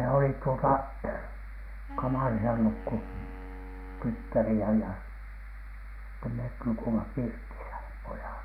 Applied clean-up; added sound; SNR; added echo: none; Wind instrument, woodwind instrument; 16 dB; none.